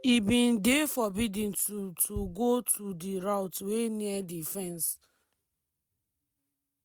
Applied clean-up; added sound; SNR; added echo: neural mask model RNNoise.